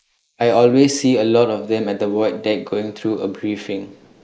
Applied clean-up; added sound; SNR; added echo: neural mask model Resemble Enhance denoiser.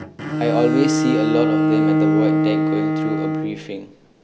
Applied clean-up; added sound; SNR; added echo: none; Bowed string instrument; -5 dB; none.